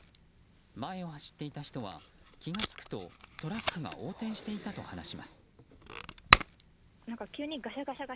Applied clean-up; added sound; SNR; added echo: none; Packing tape, duct tape; -5 dB; none.